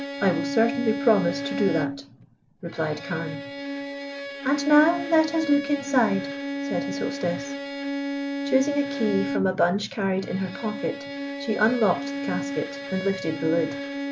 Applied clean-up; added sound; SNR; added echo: none; Bowed string instrument; 6 dB; none.